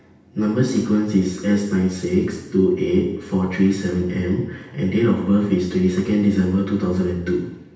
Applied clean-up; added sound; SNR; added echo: none; none; none; reverberation time 0.9 s.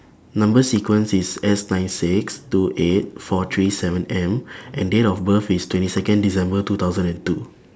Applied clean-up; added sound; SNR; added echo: none; none; none; none.